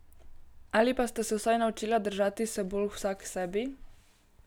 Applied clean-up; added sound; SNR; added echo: none; none; none; none.